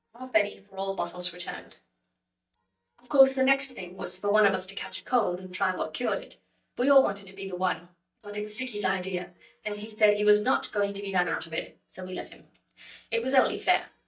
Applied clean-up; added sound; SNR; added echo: neural mask model DeepFilterNet 3.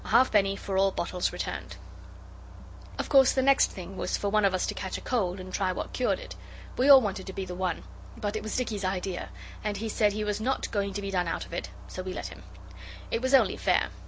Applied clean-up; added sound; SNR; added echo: none; none; none; none.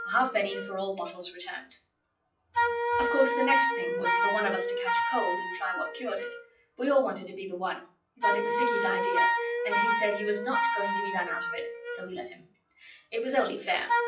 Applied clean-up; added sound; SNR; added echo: classical method WPE with log-MMSE.